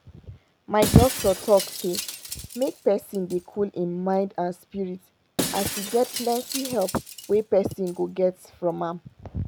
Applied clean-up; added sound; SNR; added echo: none; Shatter; 10 dB; none.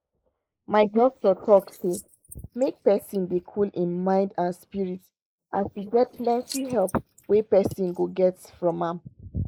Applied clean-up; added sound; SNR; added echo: neural mask model Resemble Enhance denoiser.